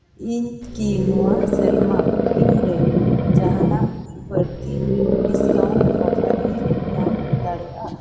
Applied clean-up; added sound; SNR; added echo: none; Animal; -1 dB; reverberation time 1.7 s.